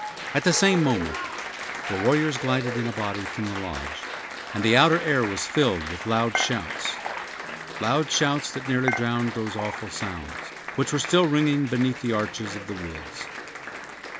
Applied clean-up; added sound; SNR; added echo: none; Applause + Dishes, pots, and pans / Chink, clink; 8 dB; none.